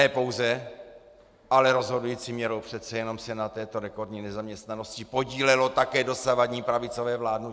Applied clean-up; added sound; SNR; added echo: none; none; none; none.